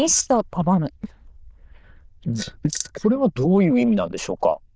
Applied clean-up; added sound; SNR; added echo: neural diffusion model UNIVERSE++.